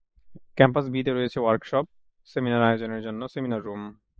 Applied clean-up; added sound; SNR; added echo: neural mask model Resemble Enhance denoiser.